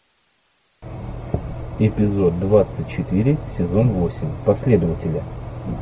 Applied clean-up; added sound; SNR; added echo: none; none; none; none.